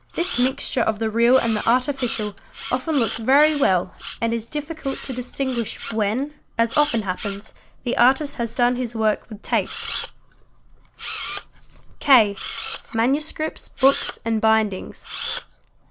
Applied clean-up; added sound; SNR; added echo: none; Camera; 11 dB; none.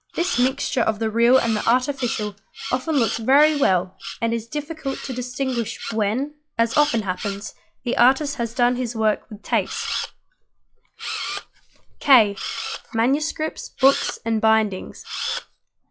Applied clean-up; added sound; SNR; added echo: classical method log-MMSE.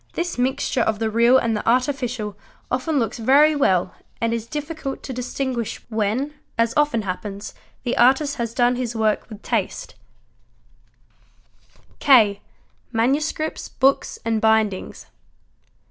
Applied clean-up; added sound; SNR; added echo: none; none; none; none.